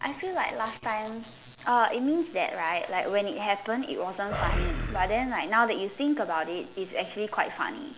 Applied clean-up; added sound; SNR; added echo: none; Animal; 1 dB; none.